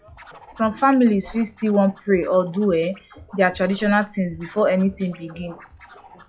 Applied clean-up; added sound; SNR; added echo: classical method log-MMSE.